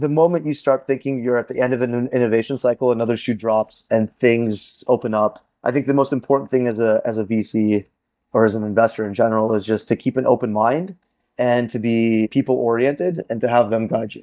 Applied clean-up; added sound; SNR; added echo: neural mask model DeepFilterNet 3.